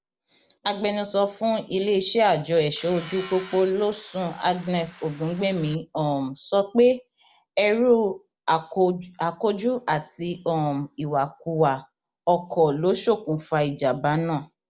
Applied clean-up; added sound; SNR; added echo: none; Tools; 14 dB; none.